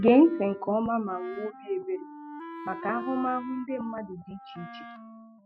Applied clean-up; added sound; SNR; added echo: classical method spectral subtraction.